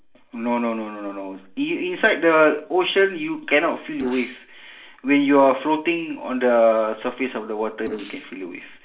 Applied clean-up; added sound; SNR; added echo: neural separator model SepFormer DNS4.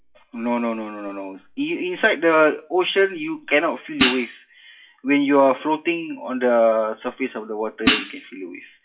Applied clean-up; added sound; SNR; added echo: classical method WPE with log-MMSE.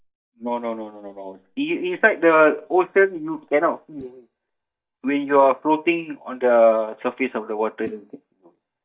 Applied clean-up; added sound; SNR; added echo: neural mask model DeepFilterNet 3.